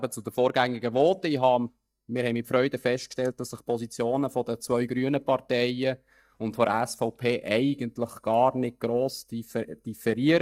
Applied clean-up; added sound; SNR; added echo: neural mask model DeepFilterNet 3.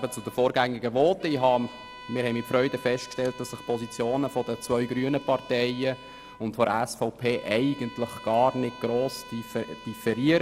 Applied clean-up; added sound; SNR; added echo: none; Bowed string instrument; 19 dB; none.